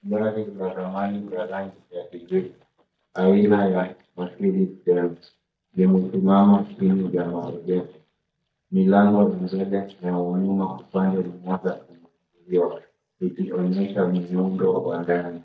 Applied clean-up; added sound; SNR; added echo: neural mask model DeepFilterNet 3.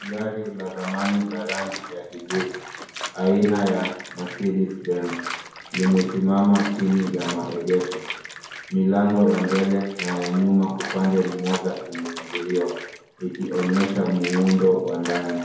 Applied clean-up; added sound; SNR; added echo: none; Bathtub (filling or washing) / Water; 12 dB; reverberation time 0.9 s.